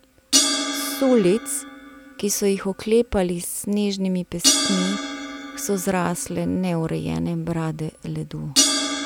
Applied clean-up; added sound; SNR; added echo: none; Crash cymbal; 3 dB; none.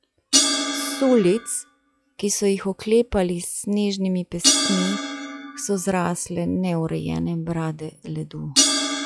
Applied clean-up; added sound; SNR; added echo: classical method log-MMSE.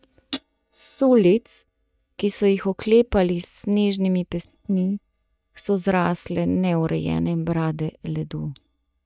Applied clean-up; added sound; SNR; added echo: neural mask model DeepFilterNet 3.